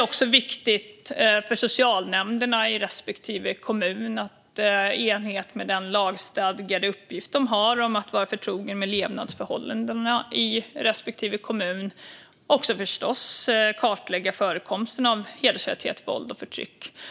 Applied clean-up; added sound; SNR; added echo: none; none; none; none.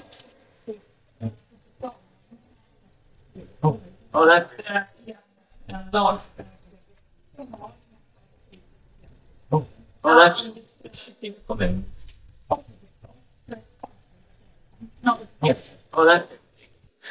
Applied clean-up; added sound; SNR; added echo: neural mask model DeepFilterNet 3.